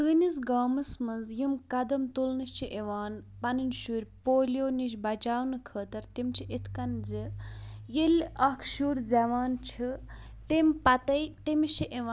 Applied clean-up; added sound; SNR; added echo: none; none; none; none.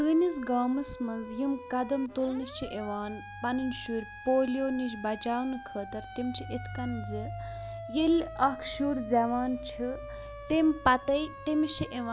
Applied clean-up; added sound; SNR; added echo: none; Siren; 14 dB; none.